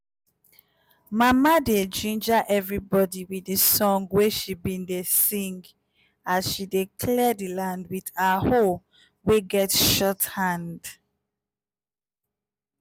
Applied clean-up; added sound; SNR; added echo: none; none; none; none.